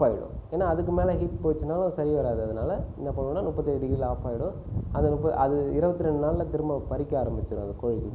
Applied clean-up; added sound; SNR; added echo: none; none; none; none.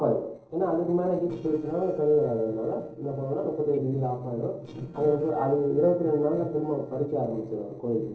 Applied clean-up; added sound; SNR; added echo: neural separator model SepFormer DNS4.